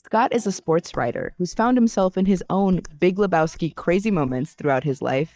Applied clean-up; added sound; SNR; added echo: neural mask model DeepFilterNet 3.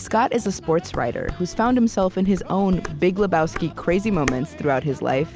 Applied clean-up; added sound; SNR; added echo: none; Dishes, pots, and pans; 13 dB; none.